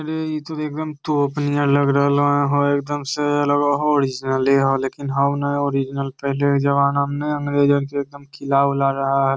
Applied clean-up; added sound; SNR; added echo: none; none; none; none.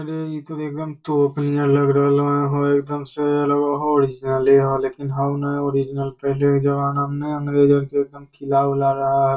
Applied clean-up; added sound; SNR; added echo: none; none; none; reverberation time 0.1 s.